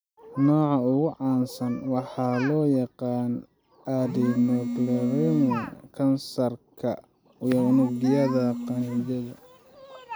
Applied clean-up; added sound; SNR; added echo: none; none; none; none.